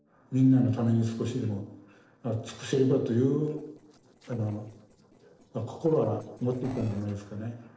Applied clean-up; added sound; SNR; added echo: neural separator model SepFormer DNS4.